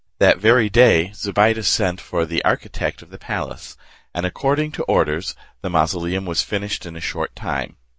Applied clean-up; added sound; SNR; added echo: none; none; none; none.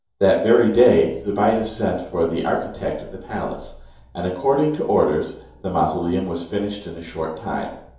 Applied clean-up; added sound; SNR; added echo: none; none; none; reverberation time 2.8 s.